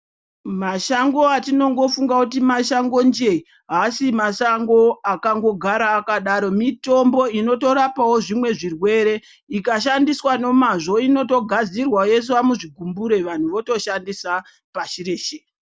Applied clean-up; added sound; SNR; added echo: none; none; none; none.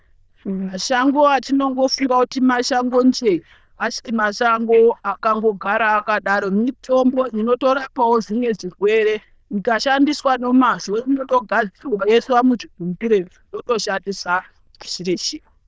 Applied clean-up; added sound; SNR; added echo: neural diffusion model UNIVERSE++.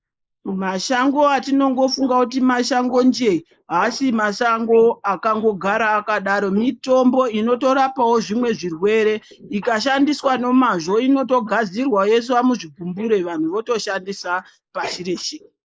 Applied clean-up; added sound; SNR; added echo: neural mask model Resemble Enhance denoiser.